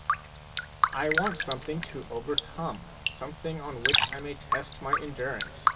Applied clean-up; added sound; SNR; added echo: none; Raindrop; -5 dB; reverberation time 2.3 s.